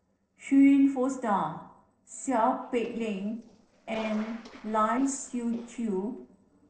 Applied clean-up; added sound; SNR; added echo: neural separator model SepFormer DNS4.